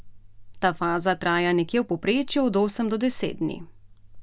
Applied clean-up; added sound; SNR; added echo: none; none; none; none.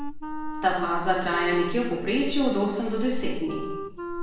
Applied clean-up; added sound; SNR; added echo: none; Wind instrument, woodwind instrument; 11 dB; reverberation time 0.8 s.